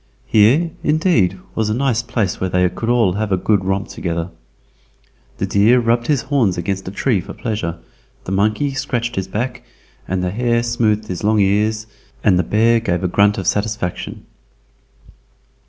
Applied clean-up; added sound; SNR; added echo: none; none; none; none.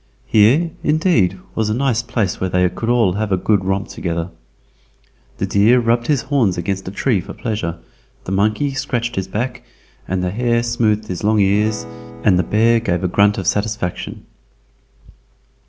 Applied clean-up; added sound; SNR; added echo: none; Acoustic guitar / Strum; 16 dB; none.